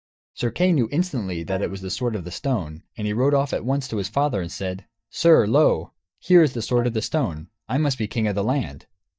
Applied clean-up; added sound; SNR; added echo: neural mask model DeepFilterNet 3.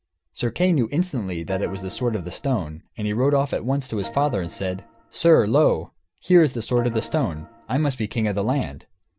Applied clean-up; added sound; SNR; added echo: none; Organ; 18 dB; none.